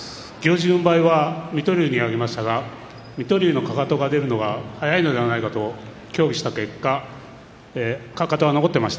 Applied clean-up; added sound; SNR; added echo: none; none; none; none.